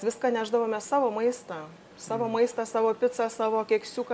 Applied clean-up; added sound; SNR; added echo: none; none; none; none.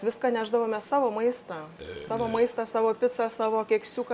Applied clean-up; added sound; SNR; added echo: none; Burping, eructation; 12 dB; none.